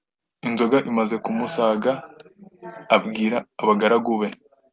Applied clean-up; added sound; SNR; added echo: none; none; none; none.